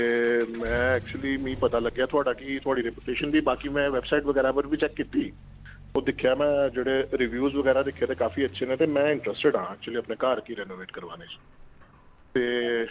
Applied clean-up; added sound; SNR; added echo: none; Accelerating, revving, vroom; 18 dB; none.